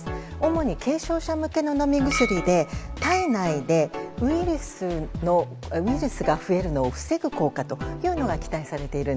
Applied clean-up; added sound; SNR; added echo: none; Chink, clink; 9 dB; none.